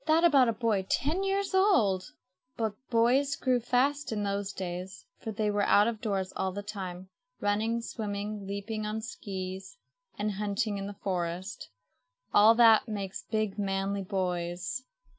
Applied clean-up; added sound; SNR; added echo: none; none; none; none.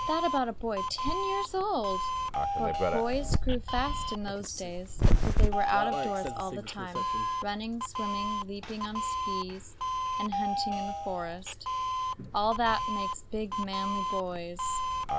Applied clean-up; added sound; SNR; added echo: none; Doorbell; -4 dB; none.